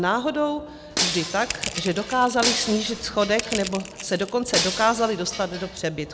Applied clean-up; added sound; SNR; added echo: none; Shatter + Crushing; 5 dB; none.